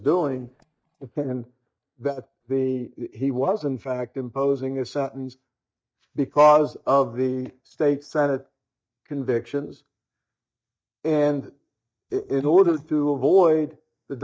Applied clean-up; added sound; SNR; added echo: neural mask model DeepFilterNet 3.